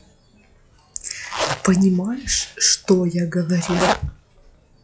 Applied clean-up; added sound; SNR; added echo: classical method log-MMSE.